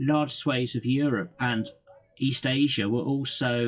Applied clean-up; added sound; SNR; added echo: classical method WPE with log-MMSE.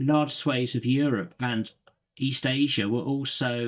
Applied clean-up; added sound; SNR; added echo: neural mask model DeepFilterNet 3.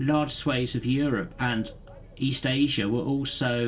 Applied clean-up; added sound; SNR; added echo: none; Boat, Water vehicle; 19 dB; reverberation time 0.2 s.